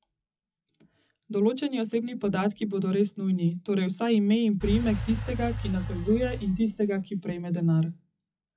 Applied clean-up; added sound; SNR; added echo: classical method WPE with log-MMSE.